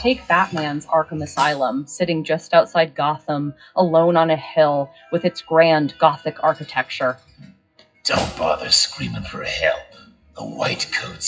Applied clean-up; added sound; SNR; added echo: classical method WPE with log-MMSE.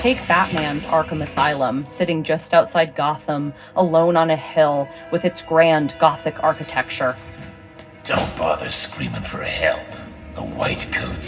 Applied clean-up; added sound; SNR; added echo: none; Snare drum; 17 dB; reverberation time 0.4 s.